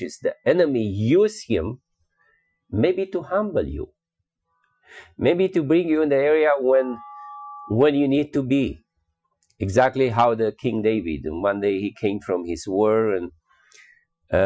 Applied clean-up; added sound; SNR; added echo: classical method Wiener filter.